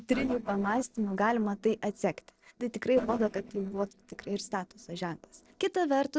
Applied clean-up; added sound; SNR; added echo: neural separator model SepFormer DNS4.